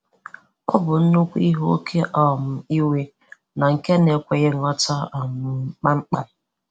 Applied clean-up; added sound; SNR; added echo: none; none; none; none.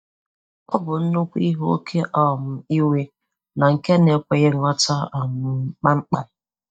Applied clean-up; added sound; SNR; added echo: neural mask model DeepFilterNet 3.